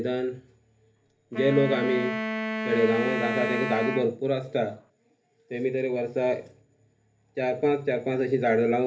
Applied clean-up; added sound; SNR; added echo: none; Wind instrument, woodwind instrument; 4 dB; reverberation time 0.3 s.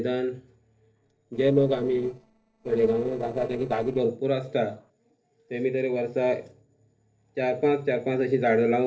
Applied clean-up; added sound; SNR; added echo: neural separator model SepFormer DNS4.